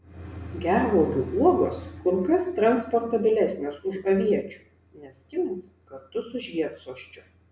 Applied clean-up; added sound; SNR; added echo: none; none; none; none.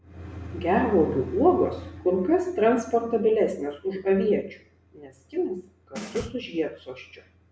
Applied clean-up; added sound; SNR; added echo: none; Snare drum; 15 dB; none.